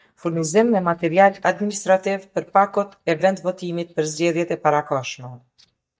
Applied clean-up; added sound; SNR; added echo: neural mask model DeepFilterNet 3.